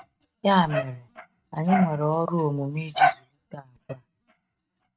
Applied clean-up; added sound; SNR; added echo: neural mask model RNNoise.